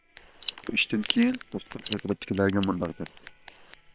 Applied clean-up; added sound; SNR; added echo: neural separator model SepFormer WHAM!.